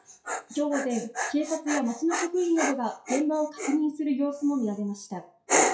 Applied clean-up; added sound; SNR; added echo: classical method WPE with log-MMSE.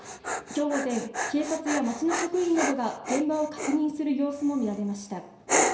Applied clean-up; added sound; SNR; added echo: none; Dog; 4 dB; reverberation time 0.7 s.